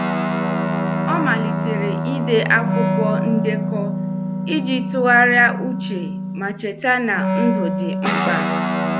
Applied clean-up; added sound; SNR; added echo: none; Guitar + Wind instrument, woodwind instrument; 0 dB; none.